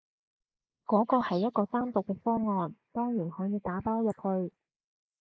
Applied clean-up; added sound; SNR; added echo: neural mask model Resemble Enhance denoiser.